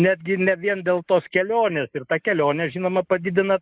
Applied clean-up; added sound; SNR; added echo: neural mask model Resemble Enhance denoiser.